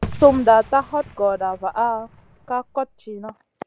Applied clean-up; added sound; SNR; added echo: none; Fireworks; 15 dB; none.